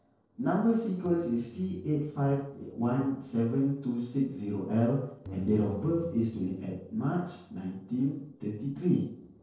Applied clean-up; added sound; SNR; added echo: neural separator model SepFormer DNS4.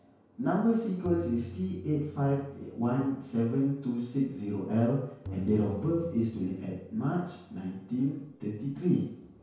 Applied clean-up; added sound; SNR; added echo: none; Tabla; 16 dB; reverberation time 0.5 s.